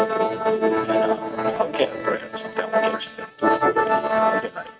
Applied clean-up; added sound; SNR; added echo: neural mask model RNNoise.